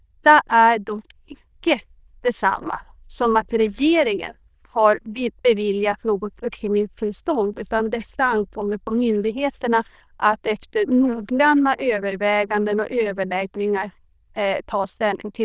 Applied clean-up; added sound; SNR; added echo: neural diffusion model UNIVERSE++.